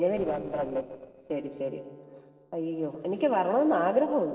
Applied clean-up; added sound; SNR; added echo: neural separator model SepFormer DNS4.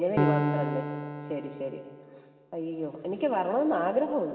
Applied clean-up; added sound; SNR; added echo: none; Piano; 2 dB; reverberation time 2.8 s.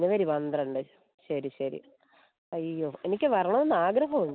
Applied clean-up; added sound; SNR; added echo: none; none; none; none.